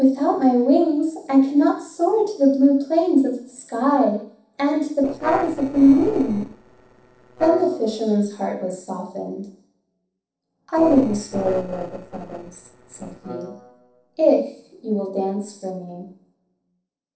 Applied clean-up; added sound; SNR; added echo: neural separator model SepFormer DNS4.